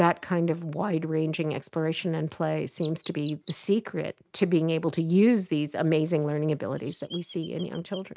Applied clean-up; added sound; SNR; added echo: neural mask model RNNoise.